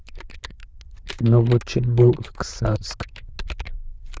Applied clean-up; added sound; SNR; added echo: neural diffusion model UNIVERSE++.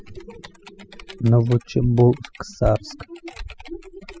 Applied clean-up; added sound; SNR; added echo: classical method spectral subtraction.